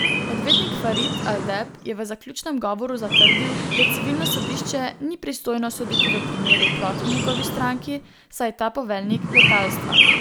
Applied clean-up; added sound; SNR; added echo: none; Chirp, tweet; -5 dB; none.